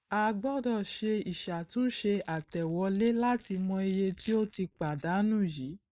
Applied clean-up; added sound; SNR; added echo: neural mask model Resemble Enhance denoiser.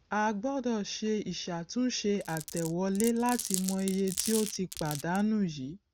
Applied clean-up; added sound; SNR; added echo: none; Glass; 9 dB; none.